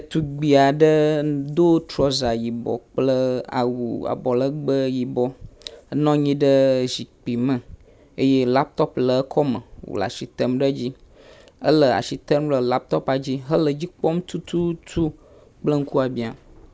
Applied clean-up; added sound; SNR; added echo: none; none; none; none.